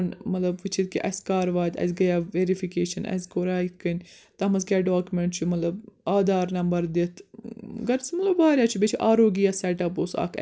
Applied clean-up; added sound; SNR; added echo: none; none; none; none.